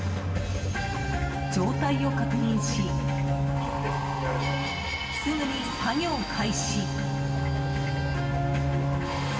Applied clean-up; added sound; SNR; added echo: none; Bowed string instrument; 1 dB; reverberation time 2.6 s.